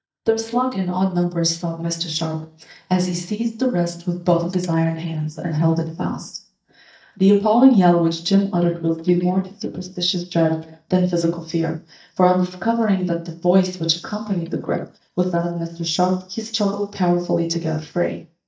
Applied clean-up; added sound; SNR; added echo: neural mask model DeepFilterNet 3.